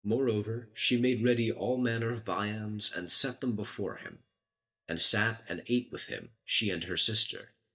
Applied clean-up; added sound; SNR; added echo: neural mask model DeepFilterNet 3.